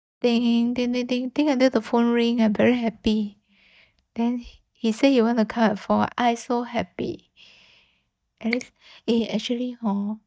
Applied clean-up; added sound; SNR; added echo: neural mask model DeepFilterNet 3.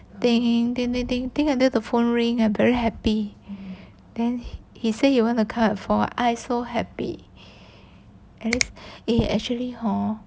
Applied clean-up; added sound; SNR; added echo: none; Finger snapping; 9 dB; none.